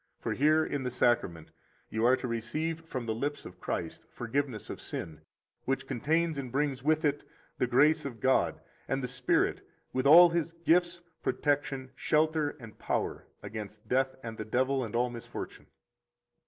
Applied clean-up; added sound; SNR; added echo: none; none; none; none.